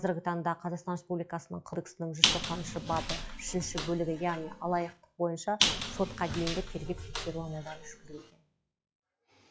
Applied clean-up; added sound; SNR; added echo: classical method log-MMSE.